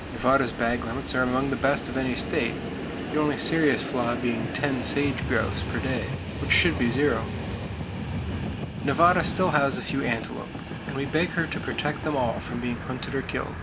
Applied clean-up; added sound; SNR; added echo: none; Train; 5 dB; none.